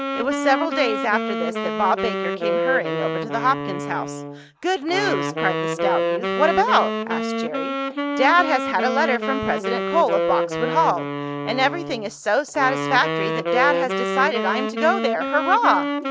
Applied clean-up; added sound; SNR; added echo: none; Wind instrument, woodwind instrument; 2 dB; none.